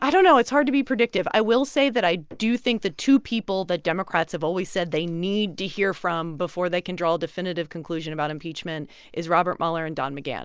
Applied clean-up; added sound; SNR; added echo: none; none; none; none.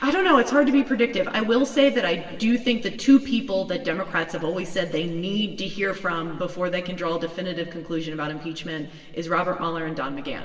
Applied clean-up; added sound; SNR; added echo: none; none; none; reverberation time 1.9 s.